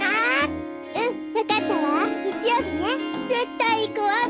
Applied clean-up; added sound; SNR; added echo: none; Harp; 5 dB; none.